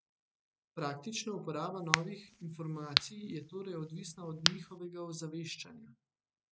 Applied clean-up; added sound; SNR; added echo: none; Crack; -5 dB; none.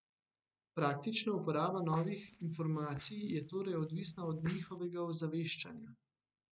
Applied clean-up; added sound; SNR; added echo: neural mask model Resemble Enhance denoiser.